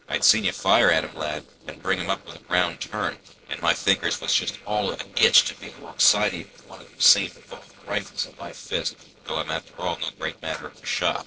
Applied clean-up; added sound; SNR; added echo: neural separator model SepFormer DNS4.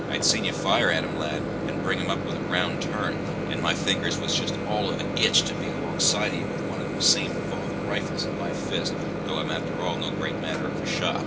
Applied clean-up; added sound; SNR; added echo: none; Microwave oven; 0 dB; reverberation time 1.9 s.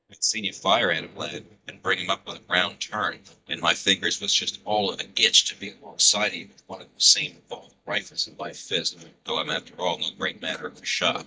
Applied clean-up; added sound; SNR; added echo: neural mask model DeepFilterNet 3.